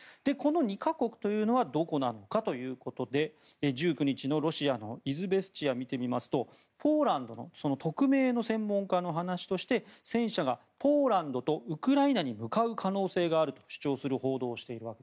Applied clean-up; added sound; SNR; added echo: none; none; none; none.